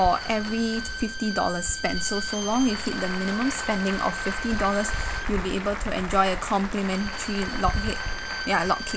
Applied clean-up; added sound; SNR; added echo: none; Bowed string instrument + Applause / Crowd; 6 dB; none.